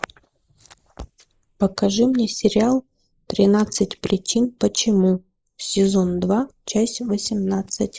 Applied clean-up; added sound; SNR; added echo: neural mask model Resemble Enhance denoiser.